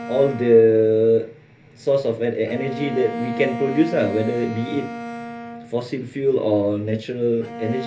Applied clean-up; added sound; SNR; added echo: none; Bowed string instrument; 12 dB; reverberation time 0.3 s.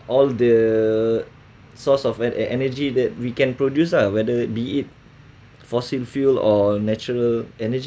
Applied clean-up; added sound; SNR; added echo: none; none; none; none.